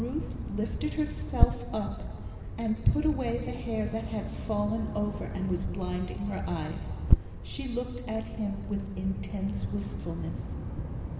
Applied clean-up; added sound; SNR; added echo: none; Bird vocalization, bird call, bird song; 0 dB; reverberation time 1.8 s.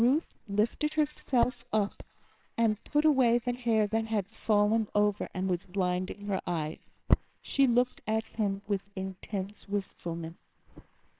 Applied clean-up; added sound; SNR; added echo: neural separator model SepFormer WHAMR!.